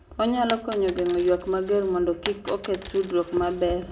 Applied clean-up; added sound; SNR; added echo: none; Coin (dropping); 12 dB; reverberation time 1.6 s.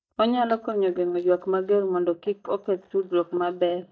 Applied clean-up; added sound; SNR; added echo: neural mask model DeepFilterNet 3.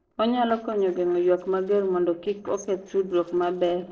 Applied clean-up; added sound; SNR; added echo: neural separator model SepFormer DNS4.